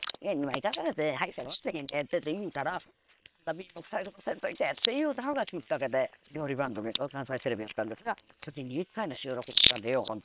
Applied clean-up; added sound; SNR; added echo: neural separator model SepFormer WHAM!.